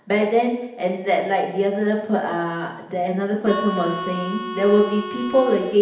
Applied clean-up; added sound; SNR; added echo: none; Harmonica; 8 dB; reverberation time 0.8 s.